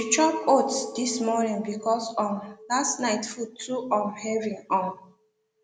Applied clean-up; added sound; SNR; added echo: none; Chink, clink; 15 dB; none.